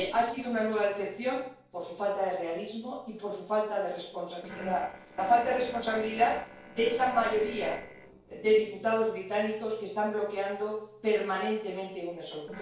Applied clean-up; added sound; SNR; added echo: neural separator model SepFormer DNS4.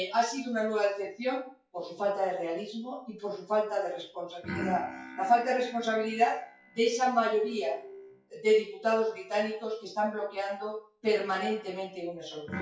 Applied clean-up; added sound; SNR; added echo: classical method WPE with log-MMSE.